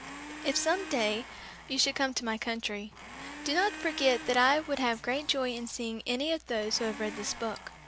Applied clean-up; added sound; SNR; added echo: none; Domestic sounds, home sounds; 14 dB; none.